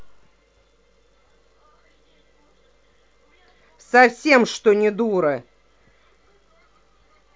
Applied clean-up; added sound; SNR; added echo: none; none; none; none.